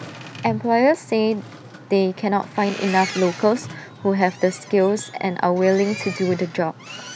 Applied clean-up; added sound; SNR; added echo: none; Boat, Water vehicle; 15 dB; none.